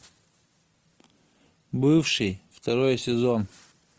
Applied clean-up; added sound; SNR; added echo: none; none; none; none.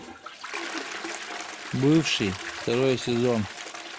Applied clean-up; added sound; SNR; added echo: none; Toilet flush; 9 dB; none.